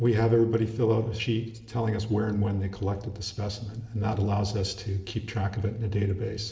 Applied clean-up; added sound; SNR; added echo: none; none; none; reverberation time 1.2 s.